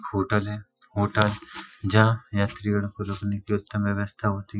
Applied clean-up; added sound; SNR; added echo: classical method Wiener filter.